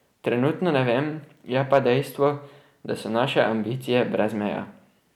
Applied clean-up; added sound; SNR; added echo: none; none; none; none.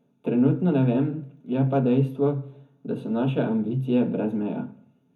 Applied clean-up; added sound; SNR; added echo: none; none; none; reverberation time 0.3 s.